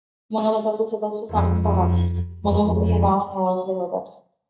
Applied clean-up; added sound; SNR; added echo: neural mask model DeepFilterNet 3.